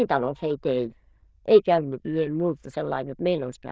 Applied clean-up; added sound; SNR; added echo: neural diffusion model UNIVERSE++.